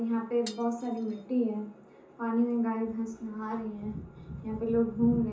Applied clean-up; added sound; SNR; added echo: none; Glass; 19 dB; reverberation time 0.6 s.